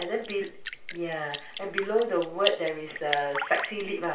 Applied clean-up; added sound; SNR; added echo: none; Drip; 8 dB; reverberation time 0.3 s.